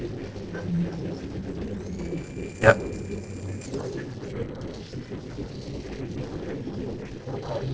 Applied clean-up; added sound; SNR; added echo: neural separator model SepFormer DNS4.